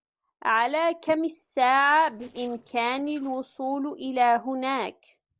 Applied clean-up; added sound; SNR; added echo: neural separator model SepFormer DNS4.